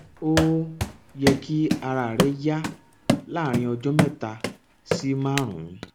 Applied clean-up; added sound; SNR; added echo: none; Run; 2 dB; none.